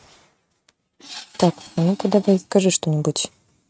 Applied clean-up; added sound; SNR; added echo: neural mask model RNNoise.